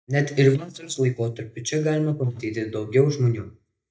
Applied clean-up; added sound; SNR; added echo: neural mask model DeepFilterNet 3.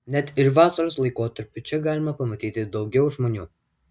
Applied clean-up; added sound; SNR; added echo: none; none; none; none.